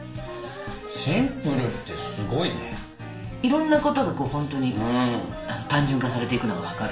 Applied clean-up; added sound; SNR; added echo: none; Wind instrument, woodwind instrument; 16 dB; reverberation time 0.4 s.